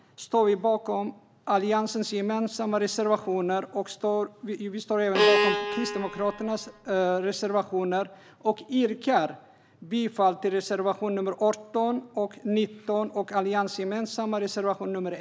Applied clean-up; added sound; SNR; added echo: none; Bowed string instrument; 0 dB; none.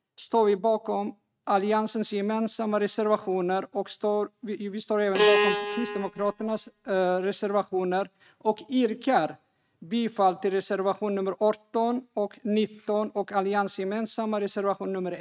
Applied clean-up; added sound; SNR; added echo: neural mask model RNNoise.